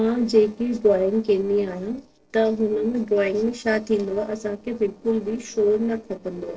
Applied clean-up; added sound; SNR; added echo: neural separator model SepFormer DNS4.